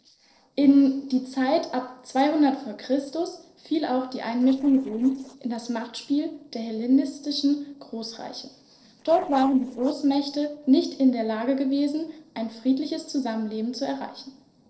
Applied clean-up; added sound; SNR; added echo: neural separator model SepFormer DNS4.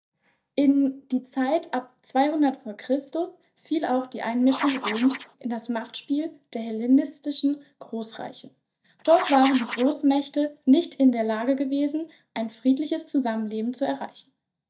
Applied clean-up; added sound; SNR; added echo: neural mask model DeepFilterNet 3.